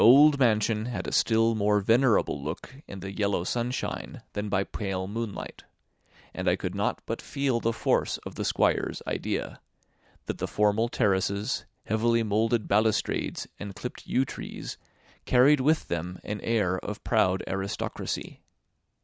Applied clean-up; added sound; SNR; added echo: none; none; none; none.